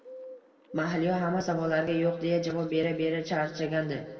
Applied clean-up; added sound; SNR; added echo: none; Bird; 18 dB; reverberation time 1.5 s.